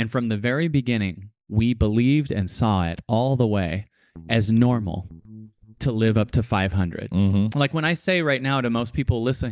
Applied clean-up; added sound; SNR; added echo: neural mask model DeepFilterNet 3.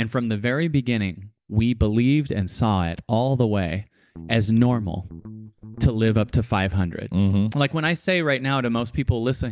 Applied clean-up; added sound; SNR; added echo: none; Guitar; 16 dB; none.